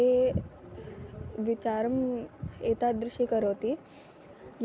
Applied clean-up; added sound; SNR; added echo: none; none; none; none.